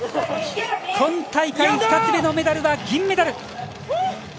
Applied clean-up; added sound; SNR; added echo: none; none; none; none.